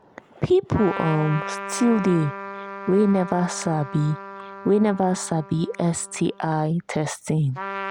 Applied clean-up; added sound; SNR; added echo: none; Trumpet; 12 dB; none.